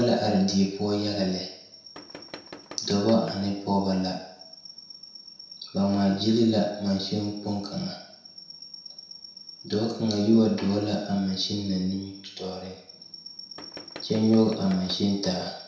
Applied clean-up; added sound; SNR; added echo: none; Tools; 17 dB; reverberation time 0.7 s.